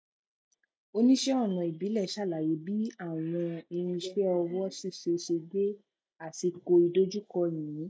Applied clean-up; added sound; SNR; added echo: none; none; none; none.